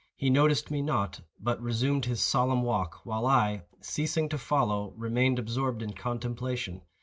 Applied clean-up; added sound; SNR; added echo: none; none; none; none.